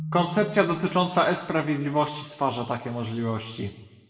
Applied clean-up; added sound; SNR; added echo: none; Keyboard (musical); 16 dB; reverberation time 1.0 s.